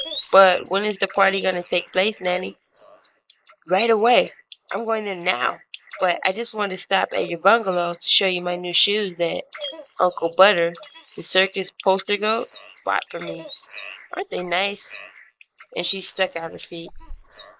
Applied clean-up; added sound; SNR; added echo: neural mask model Resemble Enhance denoiser.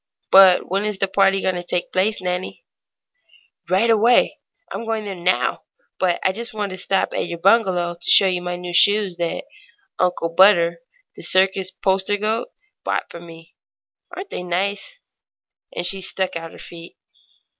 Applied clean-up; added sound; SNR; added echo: none; none; none; none.